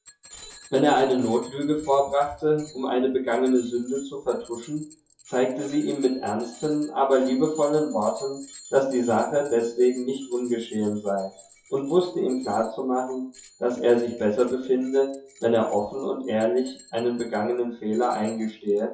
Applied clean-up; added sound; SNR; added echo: classical method WPE with log-MMSE.